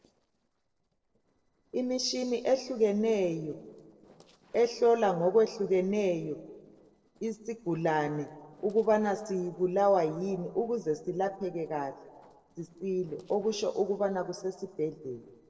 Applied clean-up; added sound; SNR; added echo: neural separator model SepFormer DNS4.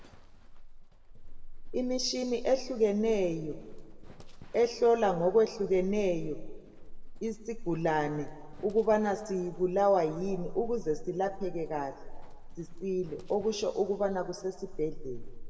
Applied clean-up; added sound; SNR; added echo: none; Livestock, farm animals, working animals; 10 dB; reverberation time 1.1 s.